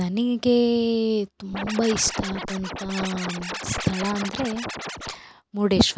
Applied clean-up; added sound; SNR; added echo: none; Scratching (performance technique); 8 dB; none.